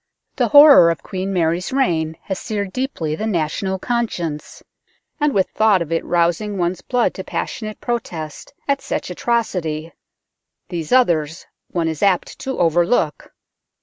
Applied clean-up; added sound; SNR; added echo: none; none; none; none.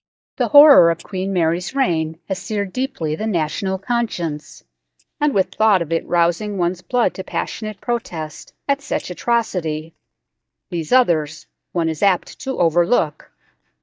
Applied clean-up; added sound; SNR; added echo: neural mask model DeepFilterNet 3.